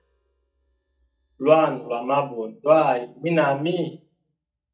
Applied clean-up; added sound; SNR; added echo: neural mask model DeepFilterNet 3.